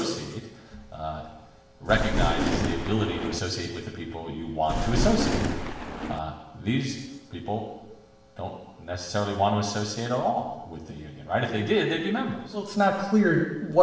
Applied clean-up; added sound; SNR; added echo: none; Thunder; -1 dB; reverberation time 1.0 s.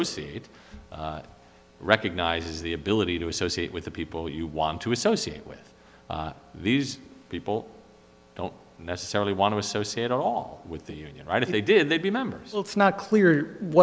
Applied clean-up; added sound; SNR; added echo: none; none; none; none.